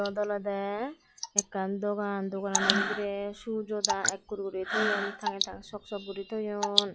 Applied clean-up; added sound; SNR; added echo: classical method log-MMSE.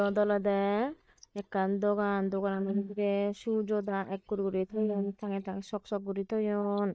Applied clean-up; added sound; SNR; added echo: neural mask model DeepFilterNet 3.